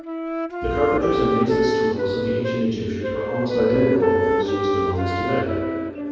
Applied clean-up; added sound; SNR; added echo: none; Wind instrument, woodwind instrument; 1 dB; reverberation time 2.2 s.